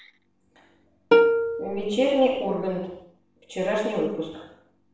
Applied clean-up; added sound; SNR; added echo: none; Plucked string instrument; -4 dB; reverberation time 0.7 s.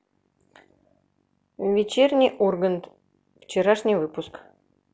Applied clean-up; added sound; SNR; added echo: none; none; none; none.